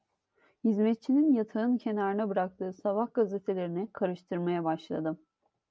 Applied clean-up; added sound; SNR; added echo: none; none; none; none.